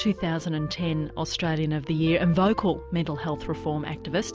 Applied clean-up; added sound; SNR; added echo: none; none; none; none.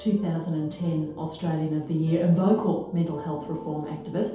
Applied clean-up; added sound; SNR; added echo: none; none; none; reverberation time 0.8 s.